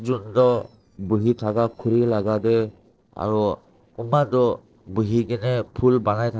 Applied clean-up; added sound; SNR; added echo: neural separator model SepFormer DNS4.